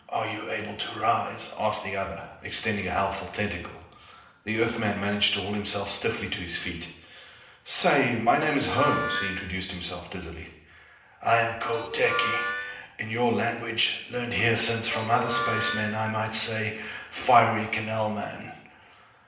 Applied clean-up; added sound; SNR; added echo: none; Harmonica; 5 dB; reverberation time 0.8 s.